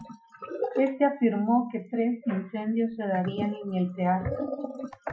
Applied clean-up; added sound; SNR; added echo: classical method Wiener filter.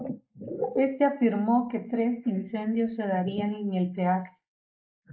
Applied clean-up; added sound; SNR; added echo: neural mask model Resemble Enhance denoiser.